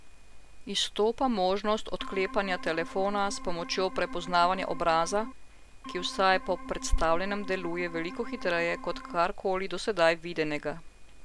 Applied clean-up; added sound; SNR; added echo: none; Organ; 14 dB; none.